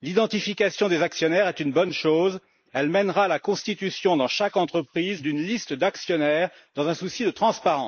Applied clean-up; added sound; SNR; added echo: neural mask model Resemble Enhance denoiser.